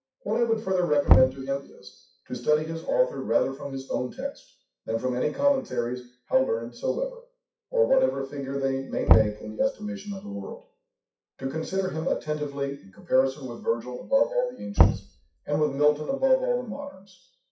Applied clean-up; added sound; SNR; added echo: classical method WPE with log-MMSE.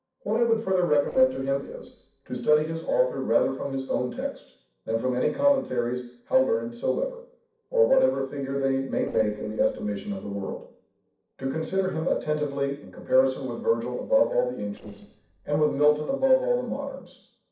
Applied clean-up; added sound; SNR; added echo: neural separator model SepFormer DNS4.